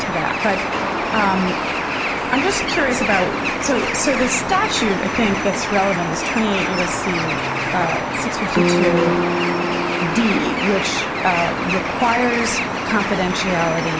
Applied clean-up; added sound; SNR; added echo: none; Bird + Electric guitar / Strum; -1 dB; none.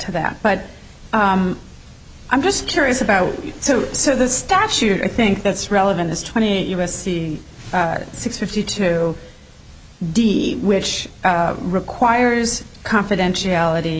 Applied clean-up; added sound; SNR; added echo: none; none; none; none.